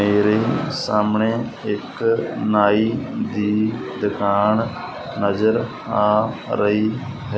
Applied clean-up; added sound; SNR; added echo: none; none; none; none.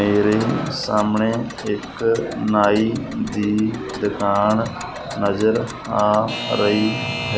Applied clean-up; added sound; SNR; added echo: none; Alarm / Clock; 14 dB; none.